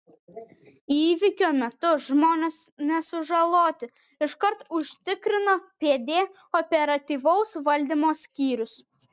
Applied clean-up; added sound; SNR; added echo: none; none; none; none.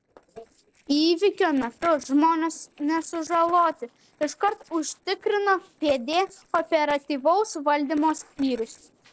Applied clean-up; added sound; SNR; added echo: neural separator model SepFormer DNS4.